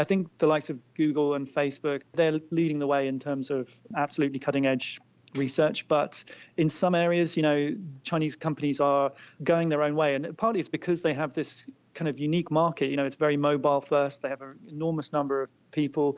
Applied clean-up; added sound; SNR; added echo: none; Tambourine; 12 dB; none.